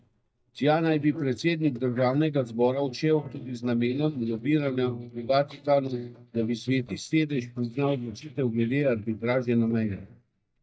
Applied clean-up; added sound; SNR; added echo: neural mask model DeepFilterNet 3.